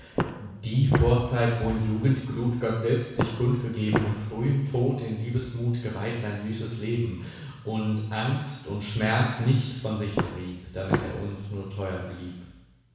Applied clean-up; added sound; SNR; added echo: none; Walk, footsteps; 4 dB; reverberation time 1.1 s.